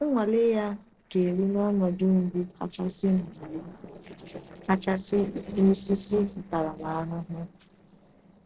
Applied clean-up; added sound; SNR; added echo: neural separator model SepFormer DNS4.